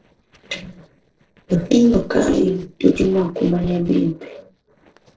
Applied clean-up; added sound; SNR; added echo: neural separator model SepFormer DNS4.